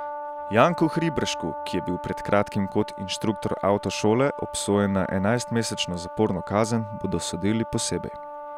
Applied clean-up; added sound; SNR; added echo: none; Brass instrument; 10 dB; none.